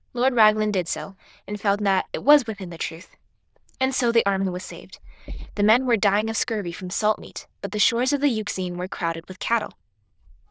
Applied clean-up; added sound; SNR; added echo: neural diffusion model UNIVERSE++.